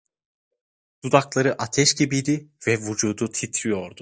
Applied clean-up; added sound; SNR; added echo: neural mask model DeepFilterNet 3.